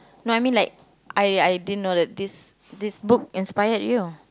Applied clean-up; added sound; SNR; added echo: none; none; none; none.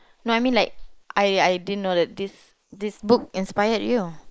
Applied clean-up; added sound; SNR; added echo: neural mask model Resemble Enhance denoiser.